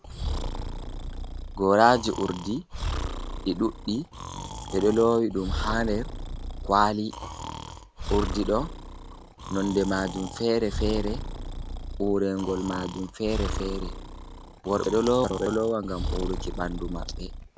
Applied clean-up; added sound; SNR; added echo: none; Breathing; 6 dB; none.